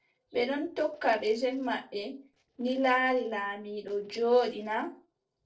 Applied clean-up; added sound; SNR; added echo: neural separator model SepFormer DNS4.